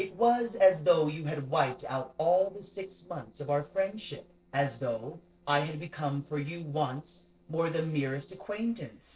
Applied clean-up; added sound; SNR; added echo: neural separator model SepFormer DNS4.